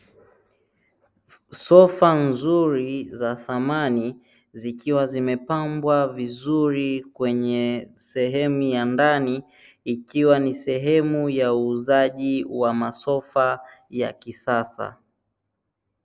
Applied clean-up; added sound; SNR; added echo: none; none; none; none.